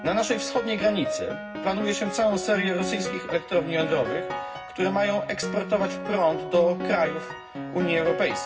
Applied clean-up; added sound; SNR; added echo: none; Piano; 6 dB; reverberation time 0.4 s.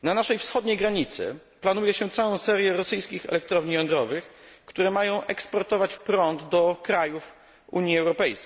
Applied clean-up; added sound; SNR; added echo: none; none; none; none.